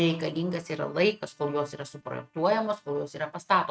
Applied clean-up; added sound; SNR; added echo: neural mask model RNNoise.